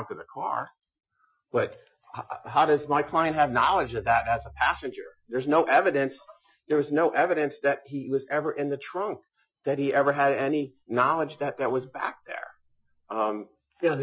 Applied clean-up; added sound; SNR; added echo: classical method Wiener filter.